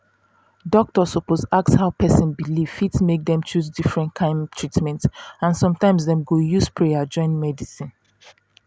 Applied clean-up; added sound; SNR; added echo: none; none; none; none.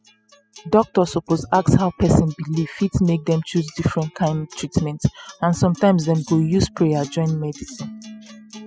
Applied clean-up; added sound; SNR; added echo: classical method spectral subtraction.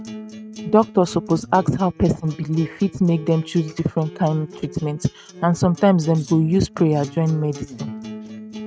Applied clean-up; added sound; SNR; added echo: neural mask model RNNoise.